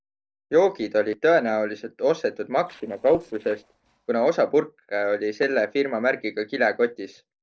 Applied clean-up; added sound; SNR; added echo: neural separator model SepFormer DNS4.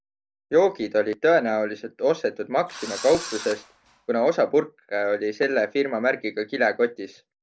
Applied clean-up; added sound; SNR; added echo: none; Engine / Drill; 13 dB; none.